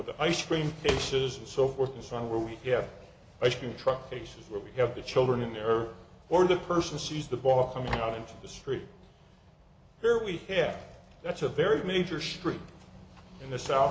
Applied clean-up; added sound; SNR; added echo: none; none; none; none.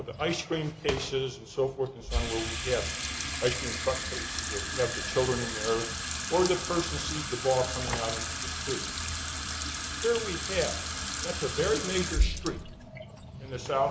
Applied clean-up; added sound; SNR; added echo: none; Sink (filling or washing) / Water tap, faucet; 2 dB; none.